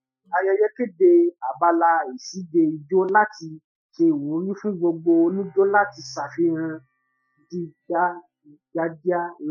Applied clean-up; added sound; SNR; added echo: classical method Wiener filter.